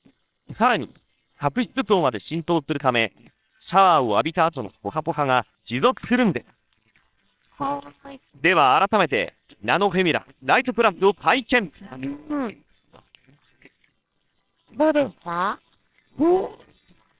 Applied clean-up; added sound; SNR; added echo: neural separator model SepFormer WHAMR!.